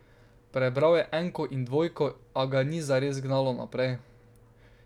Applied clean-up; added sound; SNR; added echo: none; none; none; none.